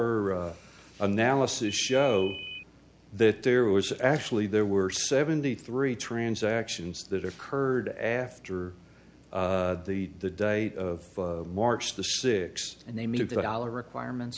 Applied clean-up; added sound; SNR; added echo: none; Ringtone; 11 dB; none.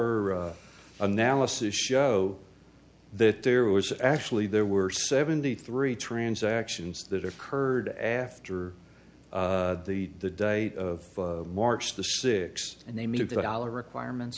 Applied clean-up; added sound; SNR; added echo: none; none; none; none.